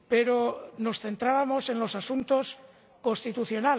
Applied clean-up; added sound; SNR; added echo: none; none; none; none.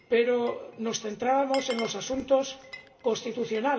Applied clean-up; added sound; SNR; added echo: none; Glass; 19 dB; reverberation time 0.8 s.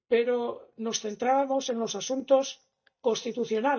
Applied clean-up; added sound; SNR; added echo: neural mask model DeepFilterNet 3.